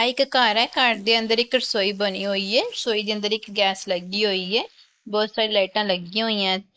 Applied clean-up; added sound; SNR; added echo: neural mask model Resemble Enhance denoiser.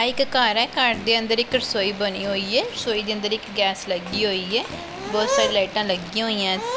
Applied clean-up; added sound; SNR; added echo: none; Fart; 19 dB; none.